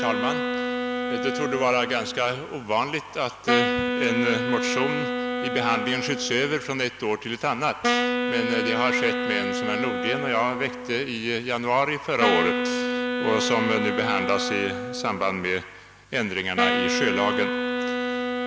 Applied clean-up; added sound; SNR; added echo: none; Wind instrument, woodwind instrument; 1 dB; none.